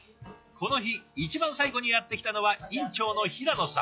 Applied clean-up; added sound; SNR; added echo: classical method log-MMSE.